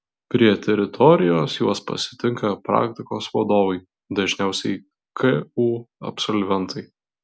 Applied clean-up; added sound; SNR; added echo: none; none; none; none.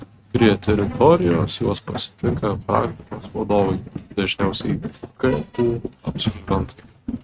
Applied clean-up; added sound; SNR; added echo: neural mask model RNNoise.